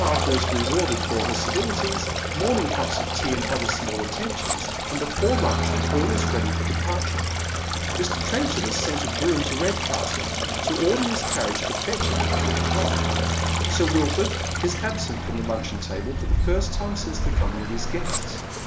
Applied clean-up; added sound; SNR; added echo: none; Aircraft + Stream; -3 dB; none.